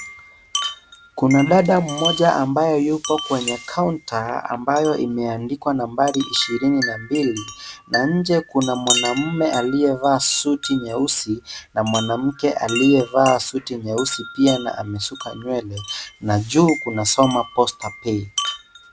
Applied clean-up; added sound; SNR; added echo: none; Wind chime; 10 dB; none.